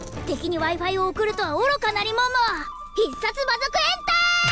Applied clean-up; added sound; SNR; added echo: none; Coin (dropping); 19 dB; none.